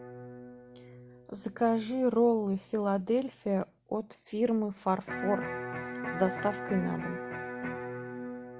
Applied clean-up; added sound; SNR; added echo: none; Electric guitar; 9 dB; none.